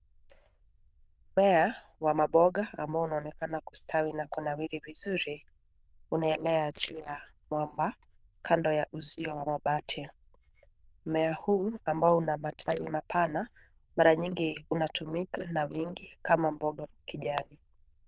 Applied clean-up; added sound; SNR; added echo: neural diffusion model UNIVERSE++.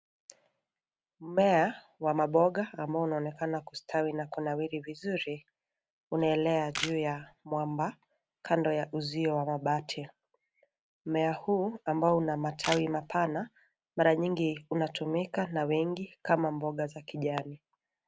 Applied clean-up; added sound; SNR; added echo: none; Camera; 10 dB; none.